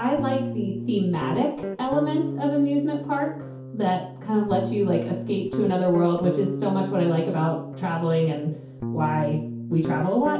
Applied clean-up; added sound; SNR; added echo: none; Guitar; 8 dB; reverberation time 0.6 s.